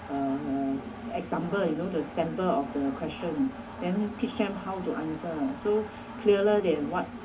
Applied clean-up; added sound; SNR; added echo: none; Engine; 11 dB; reverberation time 0.3 s.